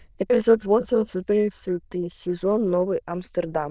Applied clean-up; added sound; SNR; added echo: neural diffusion model UNIVERSE++.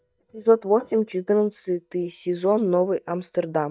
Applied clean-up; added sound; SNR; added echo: neural mask model DeepFilterNet 3.